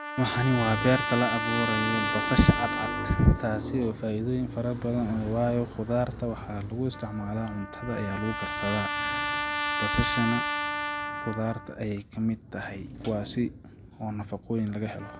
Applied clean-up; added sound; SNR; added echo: none; Trumpet; 5 dB; none.